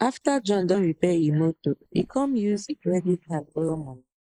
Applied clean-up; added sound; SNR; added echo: neural mask model Resemble Enhance denoiser.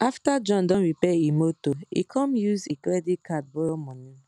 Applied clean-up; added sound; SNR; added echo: none; none; none; none.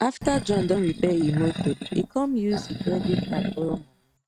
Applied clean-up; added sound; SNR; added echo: neural mask model RNNoise.